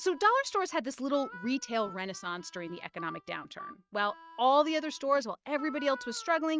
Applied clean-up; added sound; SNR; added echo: neural mask model RNNoise.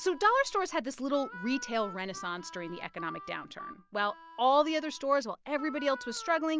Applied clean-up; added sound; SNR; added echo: none; Harmonica; 16 dB; none.